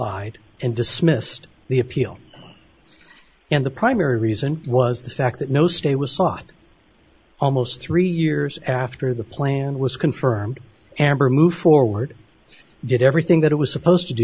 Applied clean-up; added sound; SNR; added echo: none; none; none; none.